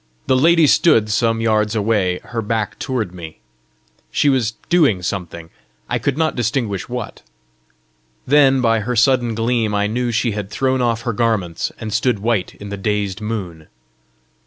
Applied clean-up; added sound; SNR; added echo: none; none; none; none.